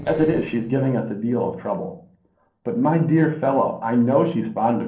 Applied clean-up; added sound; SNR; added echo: neural separator model SepFormer DNS4.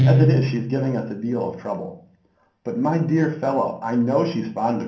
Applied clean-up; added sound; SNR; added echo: none; Guitar; 2 dB; reverberation time 0.6 s.